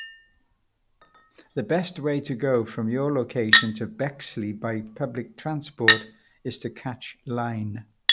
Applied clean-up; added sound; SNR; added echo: none; Chink, clink; 0 dB; none.